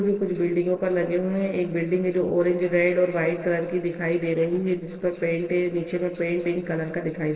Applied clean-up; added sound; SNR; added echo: neural separator model SepFormer DNS4.